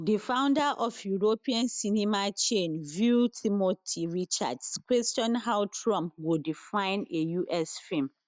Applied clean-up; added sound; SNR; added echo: none; none; none; none.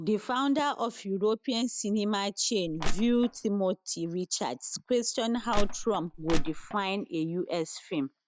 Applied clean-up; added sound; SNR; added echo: none; Crushing; -1 dB; none.